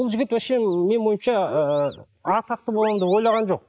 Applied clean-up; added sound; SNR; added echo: neural mask model Resemble Enhance denoiser.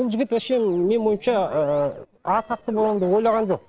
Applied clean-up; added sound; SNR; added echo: neural separator model SepFormer DNS4.